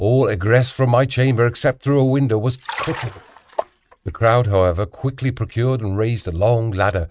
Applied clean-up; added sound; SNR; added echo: neural mask model RNNoise.